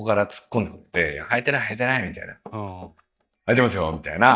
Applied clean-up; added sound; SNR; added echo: neural mask model DeepFilterNet 3.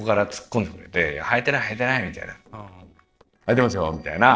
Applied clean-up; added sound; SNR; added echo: neural separator model SepFormer DNS4.